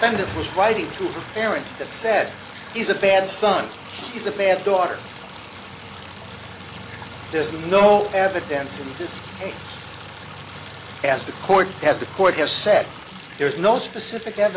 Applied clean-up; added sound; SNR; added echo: none; Idling / Engine starting + Bathtub (filling or washing) / Sink (filling or washing) / Water tap, faucet; 14 dB; none.